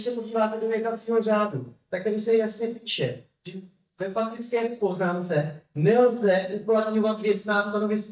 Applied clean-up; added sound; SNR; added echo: neural mask model DeepFilterNet 3.